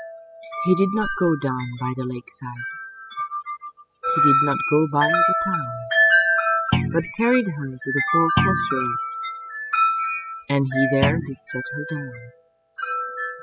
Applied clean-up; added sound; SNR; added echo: classical method spectral subtraction.